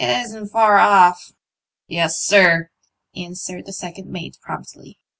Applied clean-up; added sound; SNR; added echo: none; none; none; none.